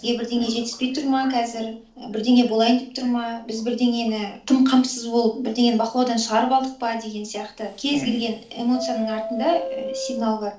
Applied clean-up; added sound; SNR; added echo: neural separator model SepFormer DNS4.